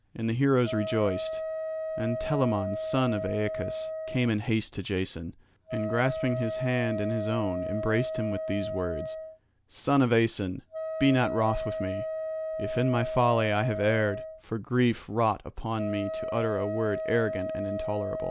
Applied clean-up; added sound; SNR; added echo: none; Wind instrument, woodwind instrument; 6 dB; none.